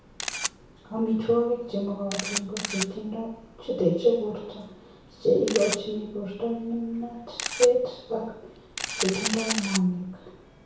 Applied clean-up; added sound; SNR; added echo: none; Camera; 8 dB; reverberation time 0.6 s.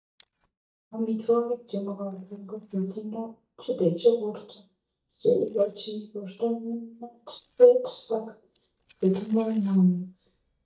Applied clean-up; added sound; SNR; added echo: neural mask model DeepFilterNet 3.